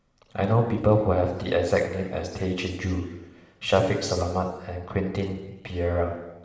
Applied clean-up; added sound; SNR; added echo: none; none; none; reverberation time 1.0 s.